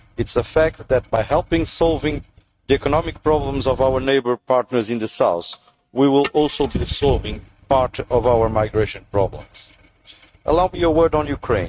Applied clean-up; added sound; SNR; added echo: neural mask model RNNoise.